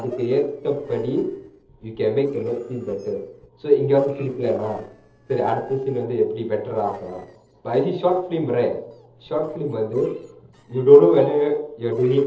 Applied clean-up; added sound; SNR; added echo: neural separator model SepFormer DNS4.